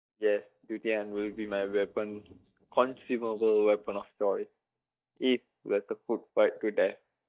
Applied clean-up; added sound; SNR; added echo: neural mask model DeepFilterNet 3.